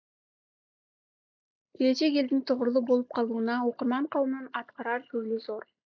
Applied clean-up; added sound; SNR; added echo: neural mask model Resemble Enhance denoiser.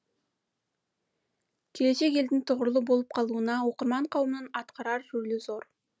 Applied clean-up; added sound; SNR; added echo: none; none; none; none.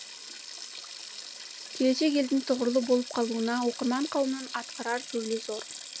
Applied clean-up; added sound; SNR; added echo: none; Sink (filling or washing); 12 dB; none.